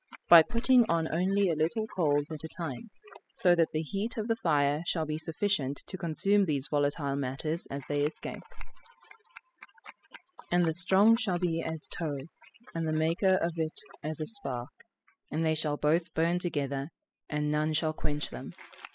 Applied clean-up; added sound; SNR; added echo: classical method spectral subtraction.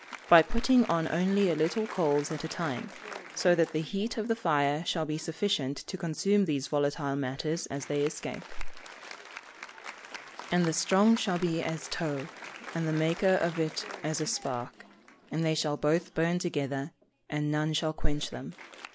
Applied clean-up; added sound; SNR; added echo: none; Applause; 18 dB; none.